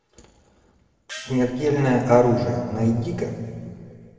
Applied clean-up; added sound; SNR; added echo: none; Gong; 19 dB; reverberation time 2.2 s.